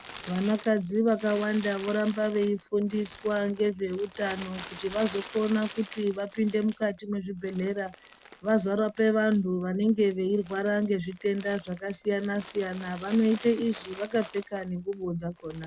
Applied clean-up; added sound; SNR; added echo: none; Crumpling, crinkling; 17 dB; none.